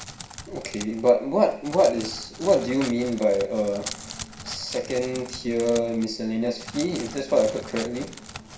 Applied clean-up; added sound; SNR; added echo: none; Crackle; 14 dB; reverberation time 0.5 s.